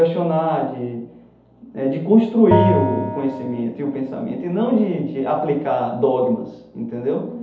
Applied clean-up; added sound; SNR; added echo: none; Bell; 3 dB; reverberation time 2.2 s.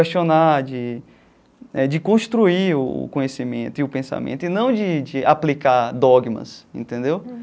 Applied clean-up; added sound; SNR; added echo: none; none; none; none.